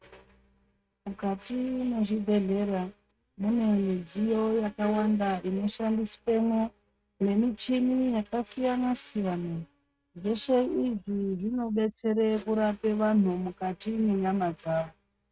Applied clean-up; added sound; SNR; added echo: neural mask model RNNoise.